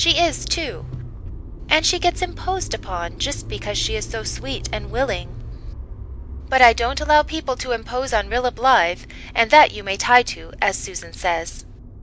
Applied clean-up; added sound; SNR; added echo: none; Motor vehicle (road); 11 dB; none.